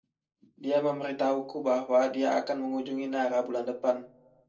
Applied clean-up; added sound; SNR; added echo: none; none; none; reverberation time 0.2 s.